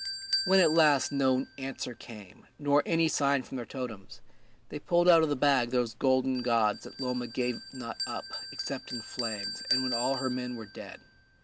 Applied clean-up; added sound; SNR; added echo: none; Bell; 10 dB; none.